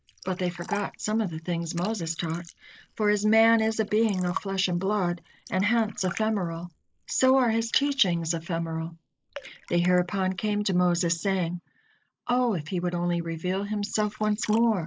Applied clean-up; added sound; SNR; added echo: neural mask model Resemble Enhance denoiser.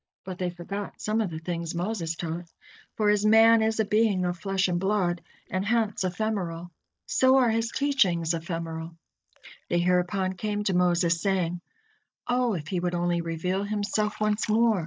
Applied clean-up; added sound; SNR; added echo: neural mask model DeepFilterNet 3.